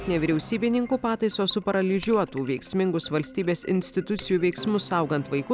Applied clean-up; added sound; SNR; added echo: none; Raindrop / Splash, splatter; 14 dB; none.